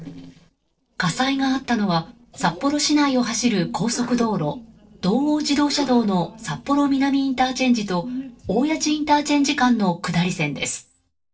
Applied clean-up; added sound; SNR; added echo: neural separator model SepFormer DNS4.